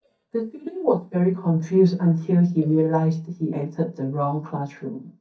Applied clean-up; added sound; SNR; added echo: neural mask model DeepFilterNet 3.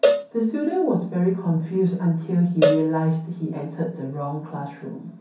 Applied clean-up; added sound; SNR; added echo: none; Cowbell; 3 dB; reverberation time 0.6 s.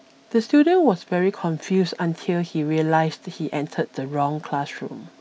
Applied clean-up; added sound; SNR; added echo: none; none; none; none.